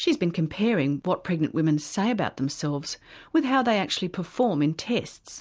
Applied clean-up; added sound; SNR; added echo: none; none; none; none.